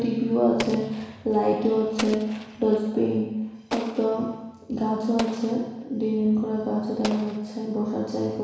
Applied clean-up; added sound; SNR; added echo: none; Explosion; 15 dB; reverberation time 1.1 s.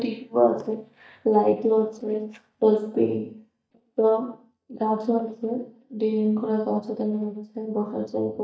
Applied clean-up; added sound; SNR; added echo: neural mask model DeepFilterNet 3.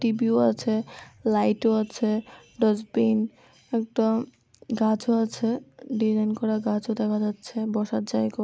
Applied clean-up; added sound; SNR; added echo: none; none; none; none.